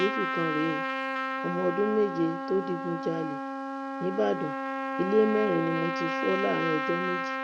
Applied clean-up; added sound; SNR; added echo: none; Trumpet; 2 dB; none.